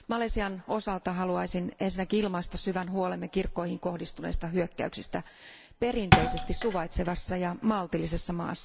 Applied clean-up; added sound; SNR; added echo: none; Thump, thud; 0 dB; none.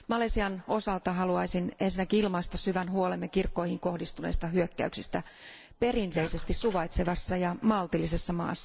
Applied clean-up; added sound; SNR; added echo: neural mask model Resemble Enhance denoiser.